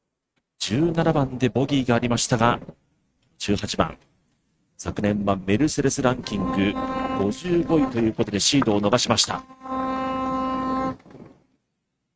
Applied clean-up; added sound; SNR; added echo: neural mask model RNNoise.